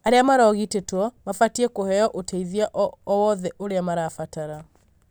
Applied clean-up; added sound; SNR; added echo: none; none; none; none.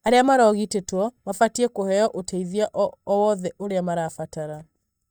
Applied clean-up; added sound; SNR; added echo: neural mask model DeepFilterNet 3.